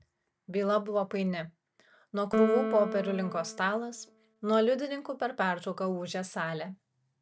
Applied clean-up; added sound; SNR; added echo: none; Piano; 5 dB; none.